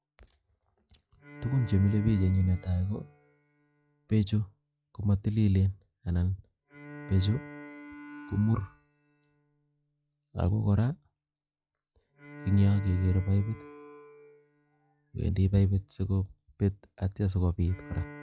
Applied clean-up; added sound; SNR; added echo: classical method log-MMSE.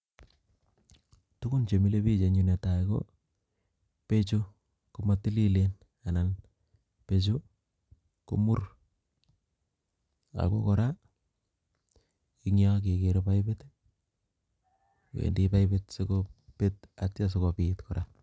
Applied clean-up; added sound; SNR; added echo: none; none; none; none.